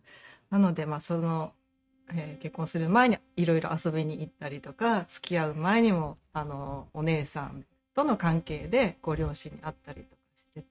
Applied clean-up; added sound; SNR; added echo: neural mask model RNNoise.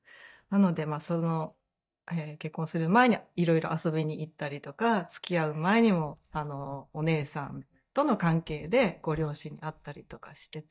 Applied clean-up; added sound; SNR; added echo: neural mask model DeepFilterNet 3.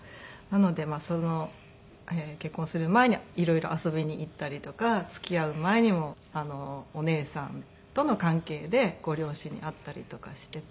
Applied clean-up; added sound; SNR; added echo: none; none; none; none.